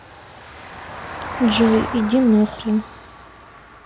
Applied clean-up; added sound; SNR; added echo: none; Vehicle; 11 dB; none.